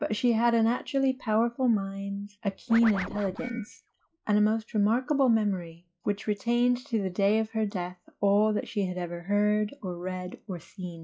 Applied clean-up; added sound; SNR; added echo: classical method log-MMSE.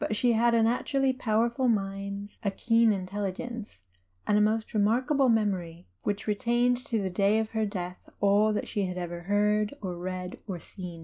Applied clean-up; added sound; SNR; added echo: none; none; none; none.